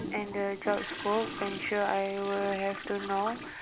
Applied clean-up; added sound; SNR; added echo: none; Toilet flush; 9 dB; none.